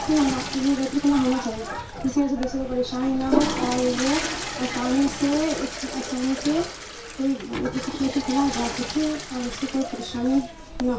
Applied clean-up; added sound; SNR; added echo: none; Toilet flush / Water; 7 dB; reverberation time 0.2 s.